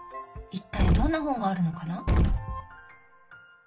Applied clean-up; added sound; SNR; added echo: none; Explosion; -5 dB; reverberation time 0.2 s.